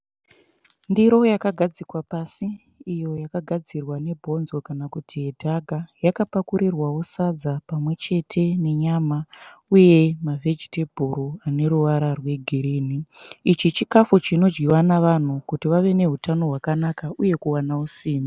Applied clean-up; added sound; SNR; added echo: none; none; none; none.